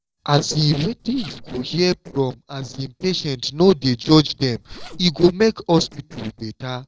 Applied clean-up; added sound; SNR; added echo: neural separator model SepFormer DNS4.